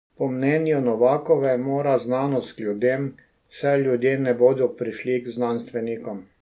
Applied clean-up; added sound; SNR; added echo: none; none; none; none.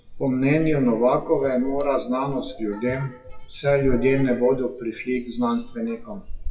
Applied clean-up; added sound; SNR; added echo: classical method WPE with log-MMSE.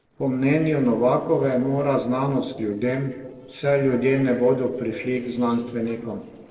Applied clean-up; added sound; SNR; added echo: neural separator model SepFormer DNS4.